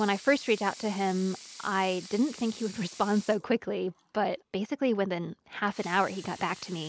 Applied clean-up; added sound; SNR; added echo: none; Sink (filling or washing) / Water tap, faucet / Liquid; 19 dB; none.